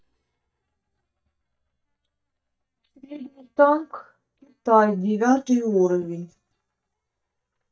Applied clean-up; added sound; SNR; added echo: neural mask model DeepFilterNet 3.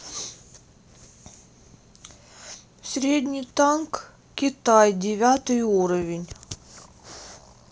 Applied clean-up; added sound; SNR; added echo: none; none; none; none.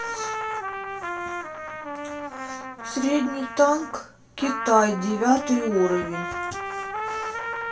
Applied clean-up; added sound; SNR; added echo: none; Trumpet; 6 dB; reverberation time 0.2 s.